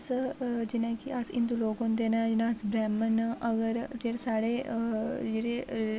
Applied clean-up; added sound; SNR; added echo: none; none; none; none.